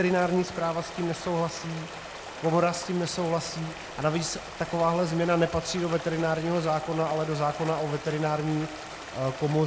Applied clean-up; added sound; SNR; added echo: none; Stream; 13 dB; none.